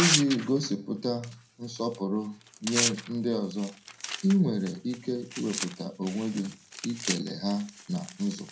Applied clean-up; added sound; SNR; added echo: none; Tearing; 6 dB; reverberation time 0.2 s.